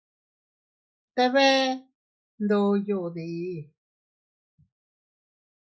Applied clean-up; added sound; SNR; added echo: neural mask model Resemble Enhance denoiser.